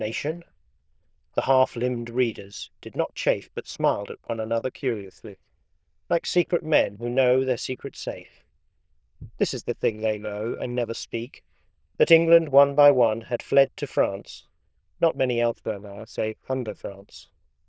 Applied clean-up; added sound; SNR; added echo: neural diffusion model UNIVERSE++.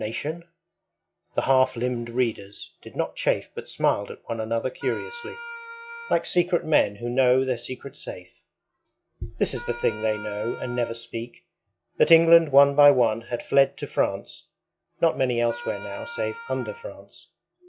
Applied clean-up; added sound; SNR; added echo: classical method log-MMSE.